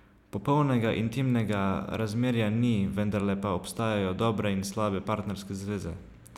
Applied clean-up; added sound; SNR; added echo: none; none; none; none.